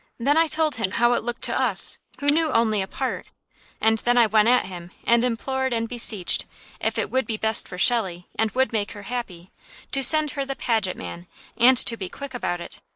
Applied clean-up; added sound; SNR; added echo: neural mask model Resemble Enhance denoiser.